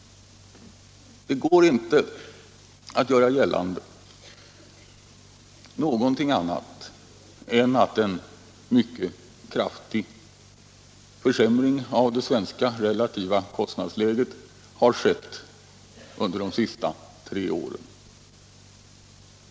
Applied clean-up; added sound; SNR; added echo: none; none; none; none.